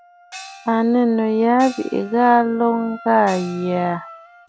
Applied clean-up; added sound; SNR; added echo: none; Wind instrument, woodwind instrument + Gong; 20 dB; none.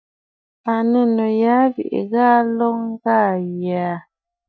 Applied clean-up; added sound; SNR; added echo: neural mask model DeepFilterNet 3.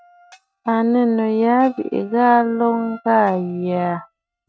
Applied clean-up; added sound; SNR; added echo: neural mask model RNNoise.